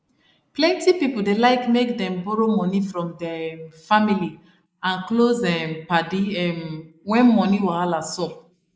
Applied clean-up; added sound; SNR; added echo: neural mask model Resemble Enhance denoiser.